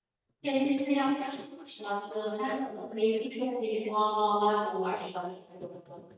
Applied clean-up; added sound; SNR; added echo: neural mask model DeepFilterNet 3.